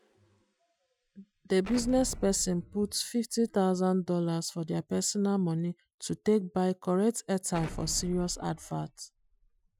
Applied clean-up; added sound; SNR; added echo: classical method Wiener filter.